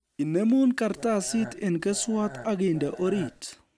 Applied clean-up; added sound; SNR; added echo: none; Burping, eructation; 17 dB; none.